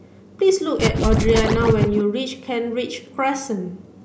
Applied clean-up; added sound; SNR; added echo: none; Scratching (performance technique); -2 dB; none.